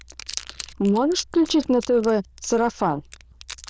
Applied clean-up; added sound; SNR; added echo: neural diffusion model UNIVERSE++.